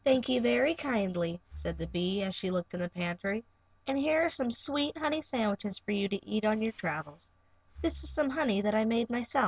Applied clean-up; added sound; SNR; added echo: none; Breathing; 19 dB; none.